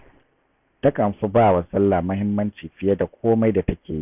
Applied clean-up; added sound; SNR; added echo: none; none; none; none.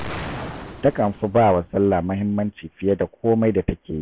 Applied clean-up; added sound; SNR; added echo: none; Explosion; 15 dB; none.